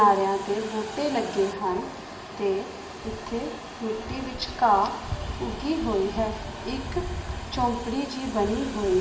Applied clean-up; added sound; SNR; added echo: none; Hiss; 16 dB; reverberation time 1.3 s.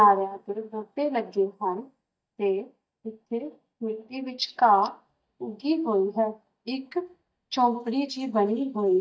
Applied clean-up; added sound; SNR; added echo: neural mask model DeepFilterNet 3.